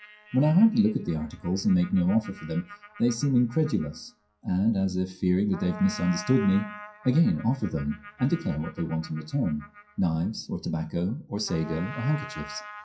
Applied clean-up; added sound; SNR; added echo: classical method WPE with log-MMSE.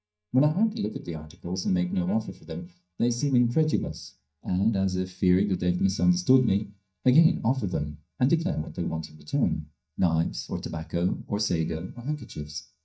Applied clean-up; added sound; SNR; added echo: neural mask model DeepFilterNet 3.